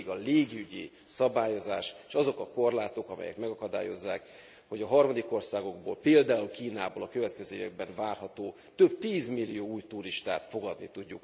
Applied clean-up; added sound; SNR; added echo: none; none; none; none.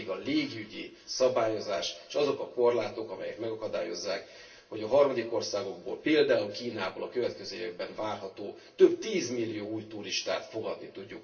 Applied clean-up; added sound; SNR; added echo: none; none; none; reverberation time 0.2 s.